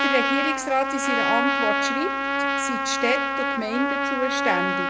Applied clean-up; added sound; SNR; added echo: none; Trumpet; -3 dB; none.